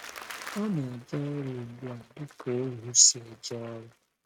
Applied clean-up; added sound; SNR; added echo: neural mask model RNNoise.